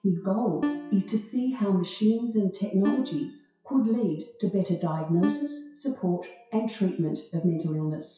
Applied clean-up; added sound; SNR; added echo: classical method WPE with log-MMSE.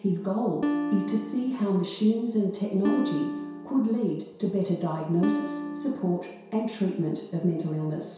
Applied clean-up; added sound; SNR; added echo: none; Acoustic guitar; 3 dB; reverberation time 0.7 s.